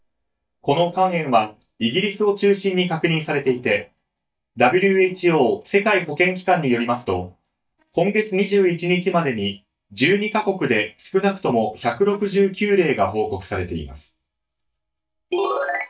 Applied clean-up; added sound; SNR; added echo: neural mask model DeepFilterNet 3.